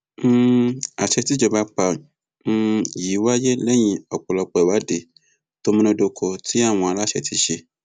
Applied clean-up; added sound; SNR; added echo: none; none; none; none.